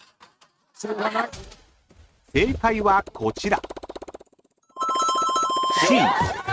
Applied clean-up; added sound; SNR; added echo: neural mask model RNNoise.